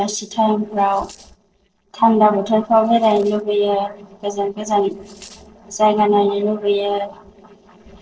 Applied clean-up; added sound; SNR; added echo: neural separator model SepFormer DNS4.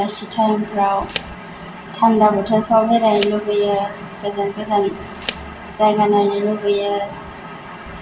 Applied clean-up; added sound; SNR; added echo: none; Tick; 15 dB; reverberation time 0.2 s.